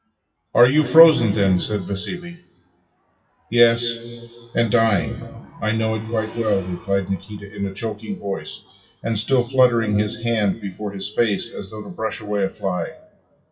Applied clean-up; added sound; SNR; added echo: classical method WPE with log-MMSE.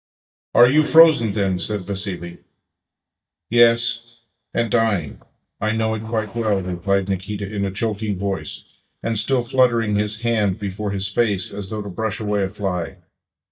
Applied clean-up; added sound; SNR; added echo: neural mask model DeepFilterNet 3.